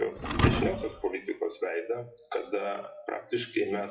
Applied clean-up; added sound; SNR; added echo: classical method WPE with log-MMSE.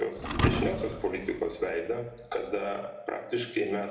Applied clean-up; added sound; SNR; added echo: none; Thump, thud; 3 dB; reverberation time 0.9 s.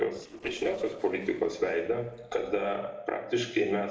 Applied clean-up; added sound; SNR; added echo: neural separator model SepFormer DNS4.